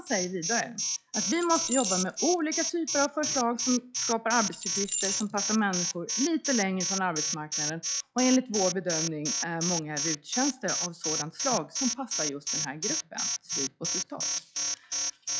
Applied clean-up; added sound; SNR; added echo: classical method log-MMSE.